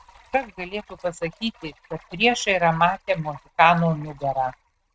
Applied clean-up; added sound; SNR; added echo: neural mask model RNNoise.